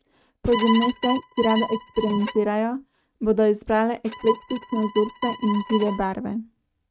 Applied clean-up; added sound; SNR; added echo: neural mask model RNNoise.